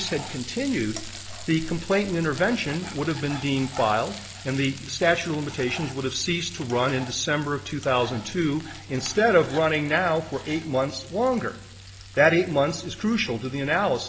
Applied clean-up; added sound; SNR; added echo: none; Frying (food); 16 dB; none.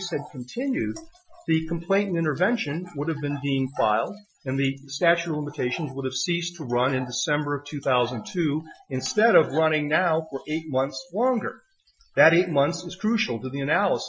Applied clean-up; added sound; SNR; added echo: classical method Wiener filter.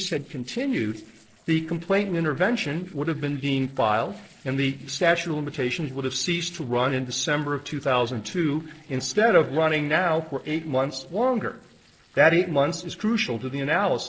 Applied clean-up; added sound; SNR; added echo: neural separator model SepFormer DNS4.